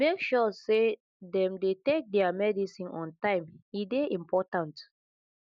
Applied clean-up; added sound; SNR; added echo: none; none; none; none.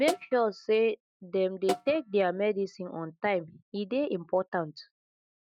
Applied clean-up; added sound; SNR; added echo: neural mask model RNNoise.